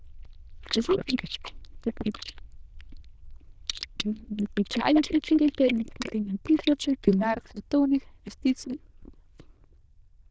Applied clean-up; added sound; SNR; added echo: neural diffusion model UNIVERSE++.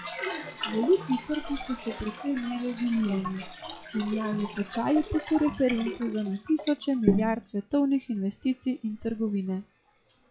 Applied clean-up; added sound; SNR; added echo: classical method log-MMSE.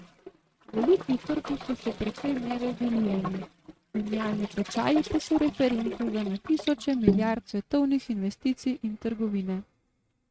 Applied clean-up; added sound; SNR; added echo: neural mask model RNNoise.